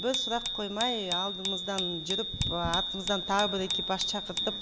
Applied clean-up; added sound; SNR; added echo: none; Bicycle bell; 1 dB; none.